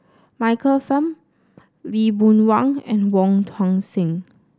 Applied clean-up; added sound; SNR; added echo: none; none; none; none.